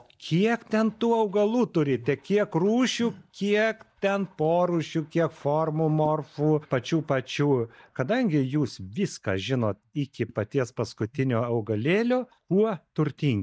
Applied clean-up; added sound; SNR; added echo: neural mask model DeepFilterNet 3.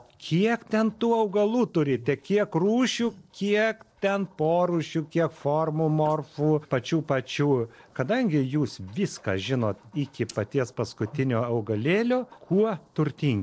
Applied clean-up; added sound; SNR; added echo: neural separator model SepFormer DNS4.